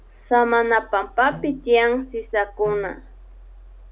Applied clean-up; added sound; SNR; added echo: none; Mechanisms + Bowed string instrument; 20 dB; none.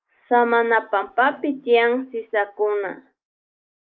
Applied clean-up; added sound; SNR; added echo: neural mask model Resemble Enhance denoiser.